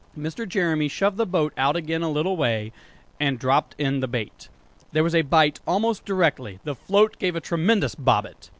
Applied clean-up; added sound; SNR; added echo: none; none; none; none.